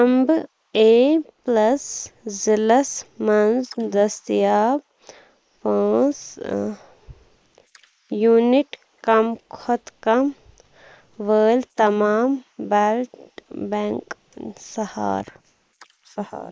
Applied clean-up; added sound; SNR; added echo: neural mask model Resemble Enhance denoiser.